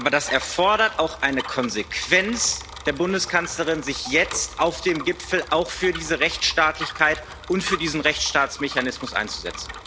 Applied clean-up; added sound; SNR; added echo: none; Bicycle; 13 dB; none.